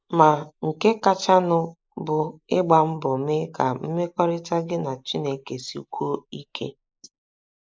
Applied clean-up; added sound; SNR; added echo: neural mask model Resemble Enhance denoiser.